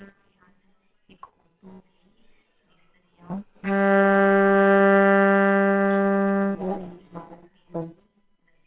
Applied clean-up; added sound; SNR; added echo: neural separator model SepFormer WHAMR!.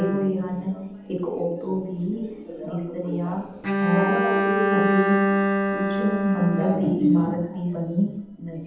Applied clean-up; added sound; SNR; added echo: none; Bowed string instrument; 0 dB; reverberation time 0.8 s.